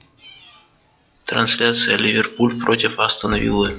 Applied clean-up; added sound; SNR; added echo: classical method log-MMSE.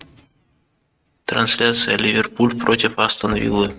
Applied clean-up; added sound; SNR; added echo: neural mask model RNNoise.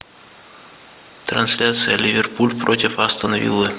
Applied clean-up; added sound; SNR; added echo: none; none; none; none.